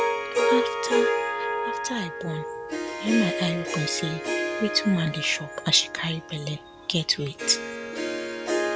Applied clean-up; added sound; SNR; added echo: none; Harp; 0 dB; none.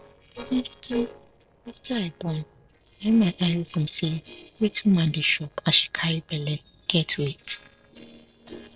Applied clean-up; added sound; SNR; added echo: neural separator model SepFormer DNS4.